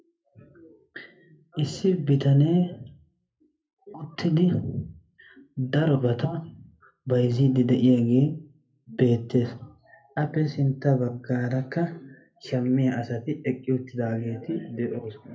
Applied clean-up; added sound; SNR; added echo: none; none; none; reverberation time 0.3 s.